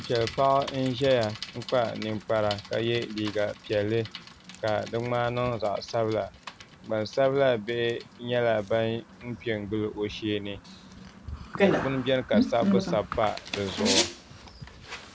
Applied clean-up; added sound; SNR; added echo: none; Bicycle; 6 dB; none.